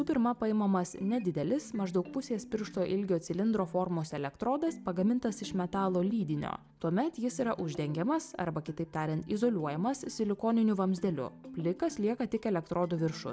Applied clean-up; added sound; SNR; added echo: none; none; none; none.